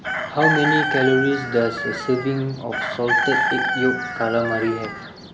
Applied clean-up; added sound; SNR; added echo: none; Chicken, rooster; 2 dB; none.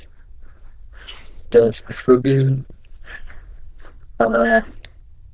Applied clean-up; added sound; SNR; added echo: neural diffusion model UNIVERSE++.